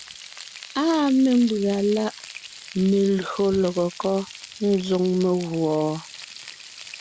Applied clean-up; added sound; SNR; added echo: none; Frying (food); 18 dB; none.